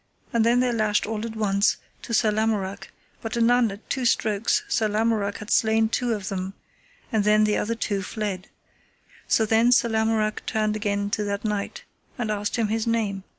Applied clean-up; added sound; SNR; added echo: none; none; none; none.